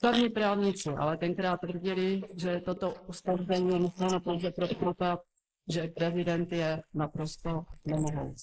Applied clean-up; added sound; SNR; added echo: neural mask model Resemble Enhance denoiser.